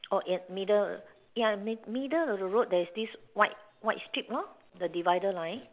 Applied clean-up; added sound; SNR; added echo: none; none; none; none.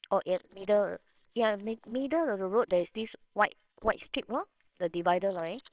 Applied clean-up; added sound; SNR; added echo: neural separator model SepFormer WHAMR!.